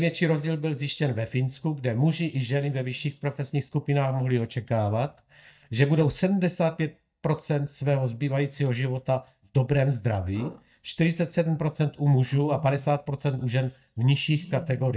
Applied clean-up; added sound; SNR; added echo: neural mask model DeepFilterNet 3.